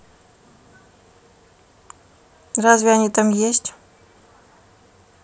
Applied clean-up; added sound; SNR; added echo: none; none; none; none.